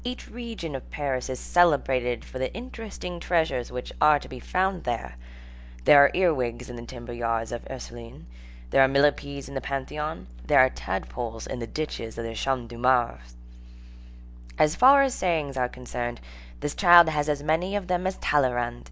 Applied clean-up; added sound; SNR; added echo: none; none; none; none.